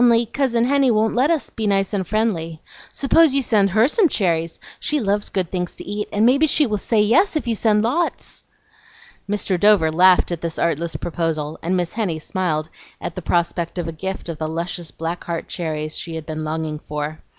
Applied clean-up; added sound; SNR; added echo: none; none; none; none.